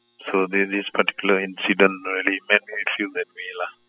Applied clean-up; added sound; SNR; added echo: classical method spectral subtraction.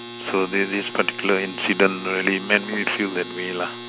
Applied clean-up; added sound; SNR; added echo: none; Domestic sounds, home sounds; 12 dB; none.